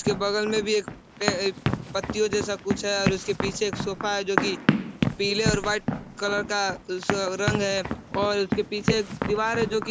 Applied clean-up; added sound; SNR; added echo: none; Run; 3 dB; none.